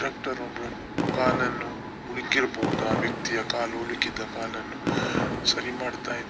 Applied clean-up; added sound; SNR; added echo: none; Fireworks; 1 dB; none.